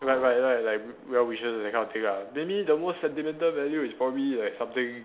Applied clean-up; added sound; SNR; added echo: none; none; none; none.